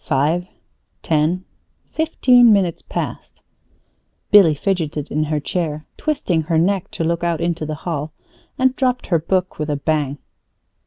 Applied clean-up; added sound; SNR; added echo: none; none; none; none.